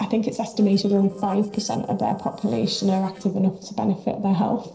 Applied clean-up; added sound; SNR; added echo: neural separator model SepFormer DNS4.